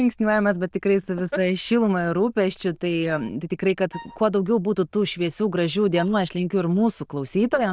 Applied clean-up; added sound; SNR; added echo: neural diffusion model UNIVERSE++.